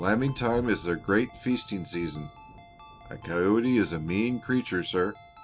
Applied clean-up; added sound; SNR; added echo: none; Ringtone + Thunder; 19 dB; none.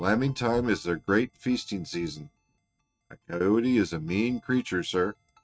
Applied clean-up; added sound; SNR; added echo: neural mask model RNNoise.